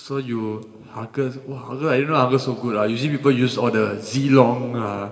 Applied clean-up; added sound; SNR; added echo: none; none; none; reverberation time 1.6 s.